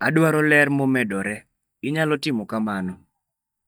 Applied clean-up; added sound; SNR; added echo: neural mask model DeepFilterNet 3.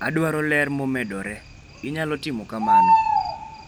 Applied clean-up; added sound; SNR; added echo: none; Bird; -3 dB; none.